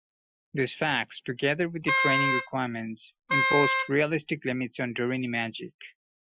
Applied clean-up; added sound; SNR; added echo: classical method Wiener filter.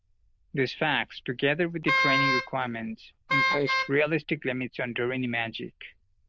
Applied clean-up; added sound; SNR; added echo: neural diffusion model UNIVERSE++.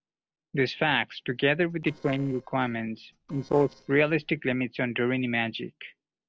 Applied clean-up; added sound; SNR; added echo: neural separator model SepFormer DNS4.